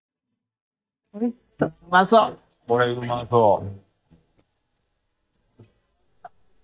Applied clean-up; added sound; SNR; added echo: neural mask model DeepFilterNet 3.